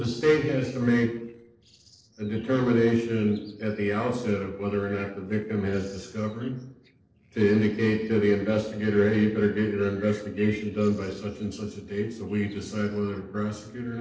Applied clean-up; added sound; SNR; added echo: neural separator model SepFormer DNS4.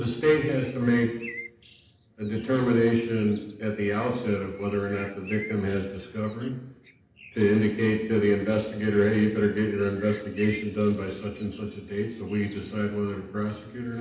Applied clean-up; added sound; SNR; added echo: none; Bird; 20 dB; reverberation time 0.8 s.